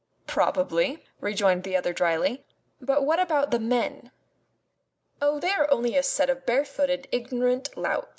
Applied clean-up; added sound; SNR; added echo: none; none; none; none.